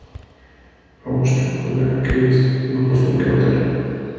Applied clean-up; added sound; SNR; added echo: none; Thump, thud; 18 dB; reverberation time 2.1 s.